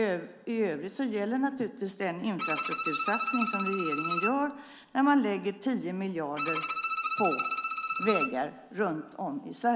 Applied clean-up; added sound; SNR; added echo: none; Bowed string instrument; 2 dB; none.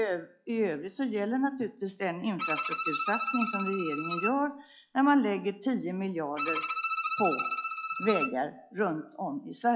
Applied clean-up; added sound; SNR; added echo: classical method log-MMSE.